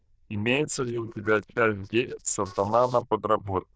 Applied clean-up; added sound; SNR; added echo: neural diffusion model UNIVERSE++.